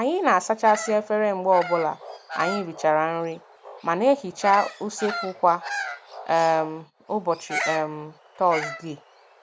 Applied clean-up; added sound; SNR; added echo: none; Bird vocalization, bird call, bird song; 11 dB; none.